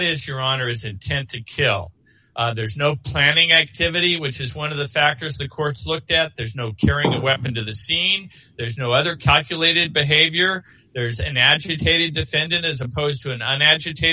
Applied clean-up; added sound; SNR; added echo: none; none; none; none.